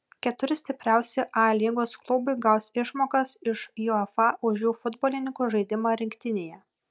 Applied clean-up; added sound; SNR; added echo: none; none; none; none.